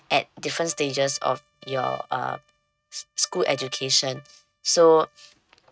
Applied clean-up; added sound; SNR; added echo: neural mask model RNNoise.